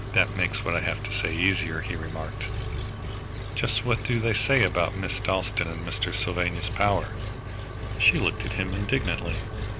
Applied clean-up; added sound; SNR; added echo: none; Engine; 4 dB; none.